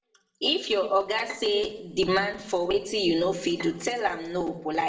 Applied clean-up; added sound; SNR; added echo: none; Bowed string instrument; 19 dB; reverberation time 0.7 s.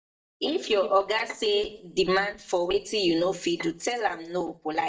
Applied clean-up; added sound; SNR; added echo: neural mask model DeepFilterNet 3.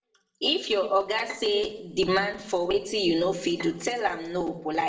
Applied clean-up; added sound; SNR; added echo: neural separator model SepFormer DNS4.